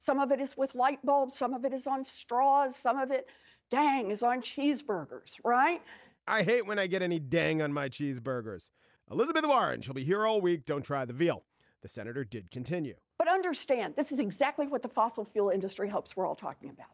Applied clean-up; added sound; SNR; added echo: none; none; none; none.